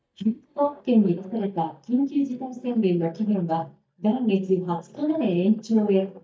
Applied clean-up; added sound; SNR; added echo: neural mask model DeepFilterNet 3.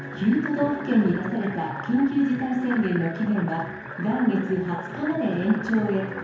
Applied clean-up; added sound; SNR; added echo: none; Fill (with liquid); 13 dB; reverberation time 1.0 s.